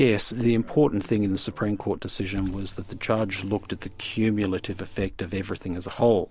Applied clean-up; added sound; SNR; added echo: none; Car; 16 dB; none.